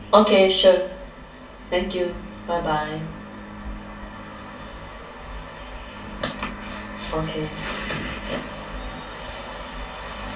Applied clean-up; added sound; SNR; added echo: none; Bowed string instrument; 18 dB; reverberation time 0.2 s.